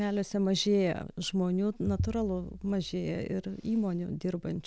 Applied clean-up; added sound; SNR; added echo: none; none; none; none.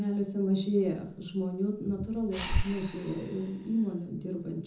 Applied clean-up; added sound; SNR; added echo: none; Breathing; 7 dB; reverberation time 0.6 s.